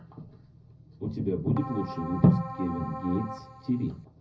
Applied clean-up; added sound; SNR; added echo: none; Keyboard (musical); 11 dB; reverberation time 0.4 s.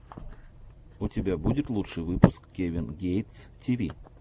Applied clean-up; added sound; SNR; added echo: none; none; none; none.